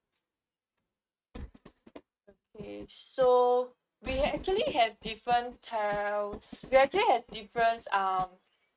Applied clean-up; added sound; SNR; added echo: neural mask model RNNoise.